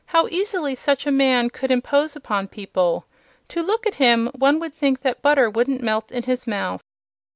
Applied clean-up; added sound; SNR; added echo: none; none; none; none.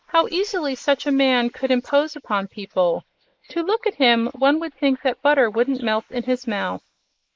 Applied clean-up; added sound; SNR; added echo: neural mask model Resemble Enhance denoiser.